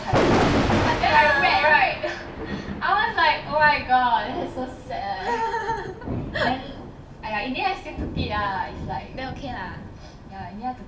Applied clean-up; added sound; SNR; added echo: none; Thunder; 4 dB; reverberation time 2.1 s.